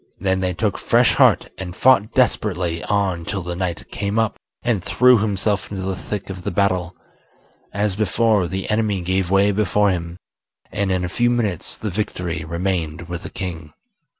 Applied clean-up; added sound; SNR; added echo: none; none; none; none.